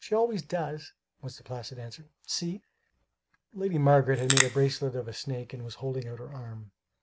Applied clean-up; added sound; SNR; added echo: none; Crackle; -3 dB; none.